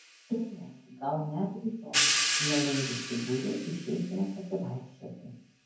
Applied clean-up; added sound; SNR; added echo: none; Hi-hat; 0 dB; reverberation time 0.9 s.